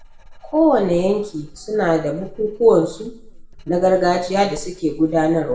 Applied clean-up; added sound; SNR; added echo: none; Writing; 18 dB; reverberation time 0.5 s.